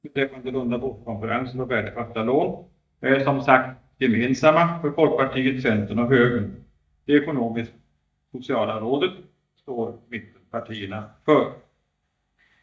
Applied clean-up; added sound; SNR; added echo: neural mask model DeepFilterNet 3.